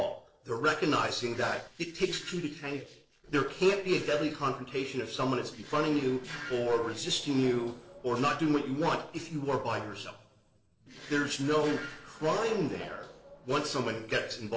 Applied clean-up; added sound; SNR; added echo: neural separator model SepFormer DNS4.